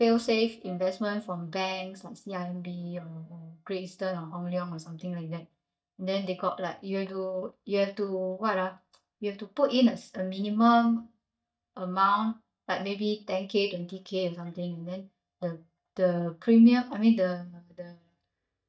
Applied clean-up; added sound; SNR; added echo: neural mask model DeepFilterNet 3.